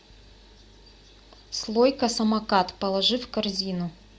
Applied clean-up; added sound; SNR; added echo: none; none; none; none.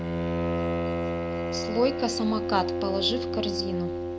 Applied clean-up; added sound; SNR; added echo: none; Bowed string instrument; -1 dB; none.